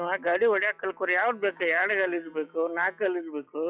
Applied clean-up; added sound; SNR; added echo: classical method log-MMSE.